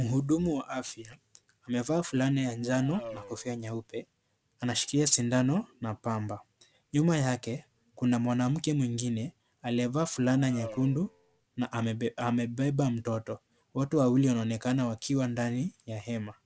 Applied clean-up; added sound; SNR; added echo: none; Race car, auto racing; 17 dB; none.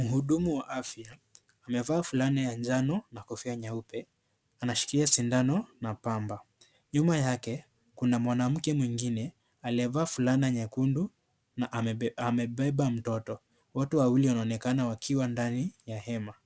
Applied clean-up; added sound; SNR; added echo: none; none; none; none.